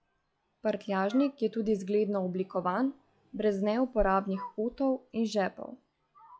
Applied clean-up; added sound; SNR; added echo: classical method log-MMSE.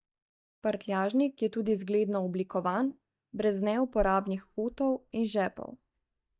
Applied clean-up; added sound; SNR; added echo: neural mask model DeepFilterNet 3.